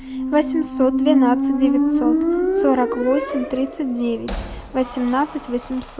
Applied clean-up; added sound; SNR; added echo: none; Squeak; 0 dB; none.